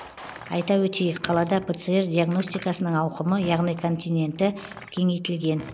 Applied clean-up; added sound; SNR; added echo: none; Clapping + Door; 19 dB; none.